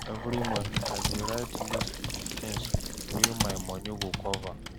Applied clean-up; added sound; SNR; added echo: none; Trickle, dribble / Bathtub (filling or washing) / Sink (filling or washing) / Gurgling + Computer keyboard; -4 dB; none.